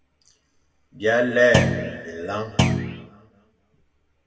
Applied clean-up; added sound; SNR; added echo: none; Thump, thud; -3 dB; reverberation time 2.0 s.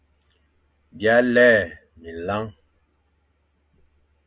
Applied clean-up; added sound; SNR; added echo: none; none; none; none.